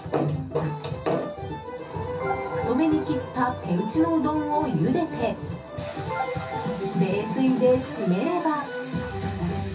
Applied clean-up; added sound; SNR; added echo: none; none; none; reverberation time 0.3 s.